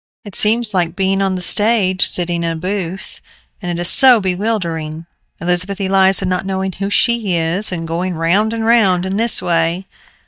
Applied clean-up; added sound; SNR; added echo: neural mask model DeepFilterNet 3.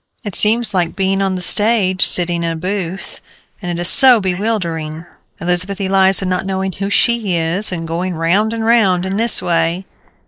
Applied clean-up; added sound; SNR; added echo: neural mask model Resemble Enhance denoiser.